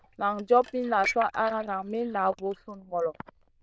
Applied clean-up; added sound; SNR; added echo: neural diffusion model UNIVERSE++.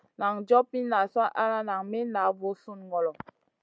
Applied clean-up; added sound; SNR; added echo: none; none; none; none.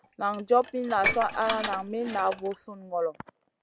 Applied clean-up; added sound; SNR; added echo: none; Dishes, pots, and pans; 6 dB; none.